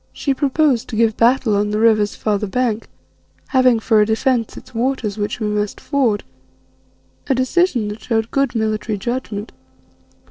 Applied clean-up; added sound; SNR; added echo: neural separator model SepFormer DNS4.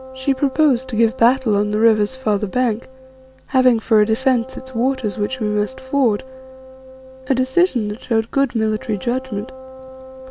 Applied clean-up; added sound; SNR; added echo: none; Wind instrument, woodwind instrument; 17 dB; none.